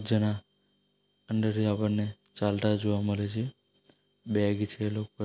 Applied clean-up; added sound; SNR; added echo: none; none; none; none.